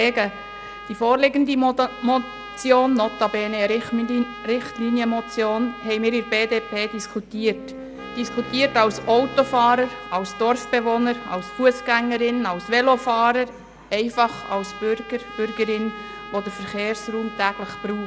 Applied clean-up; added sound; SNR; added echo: none; Trumpet + Wind instrument, woodwind instrument; 15 dB; none.